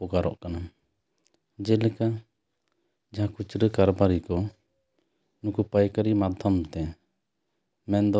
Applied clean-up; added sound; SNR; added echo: none; none; none; none.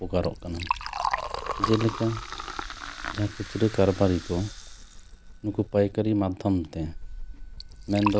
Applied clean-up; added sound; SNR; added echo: none; Liquid; 7 dB; none.